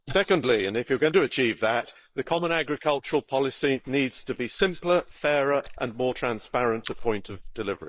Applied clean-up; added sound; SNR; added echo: neural mask model Resemble Enhance denoiser.